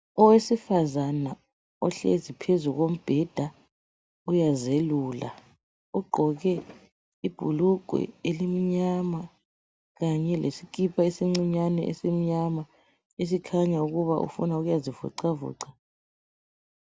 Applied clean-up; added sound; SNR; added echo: none; none; none; none.